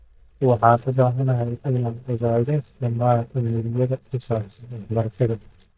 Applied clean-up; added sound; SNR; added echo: neural mask model DeepFilterNet 3.